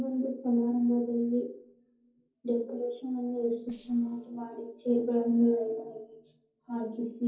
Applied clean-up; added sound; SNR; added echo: neural separator model SepFormer DNS4.